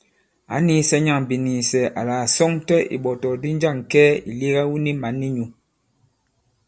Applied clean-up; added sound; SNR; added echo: none; none; none; none.